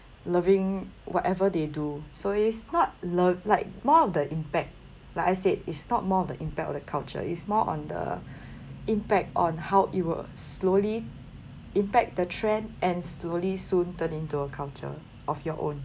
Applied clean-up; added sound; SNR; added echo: none; none; none; none.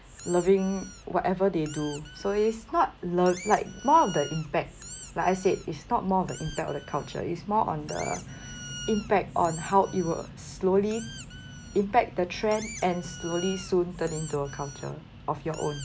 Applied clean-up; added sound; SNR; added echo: none; Squeak; 17 dB; none.